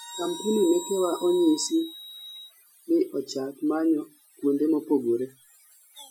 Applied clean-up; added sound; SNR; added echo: classical method Wiener filter.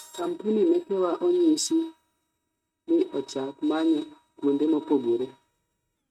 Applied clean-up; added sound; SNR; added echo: neural mask model RNNoise.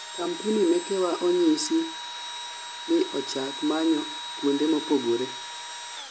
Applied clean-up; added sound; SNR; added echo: none; Engine / Drill; 9 dB; none.